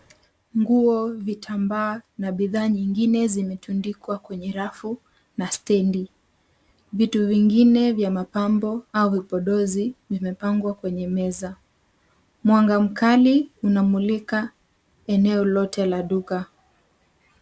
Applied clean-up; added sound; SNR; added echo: none; none; none; none.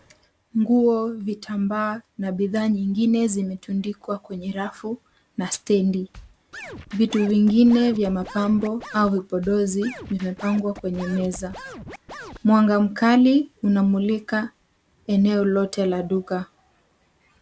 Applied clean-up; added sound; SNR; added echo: none; Scratching (performance technique); 17 dB; none.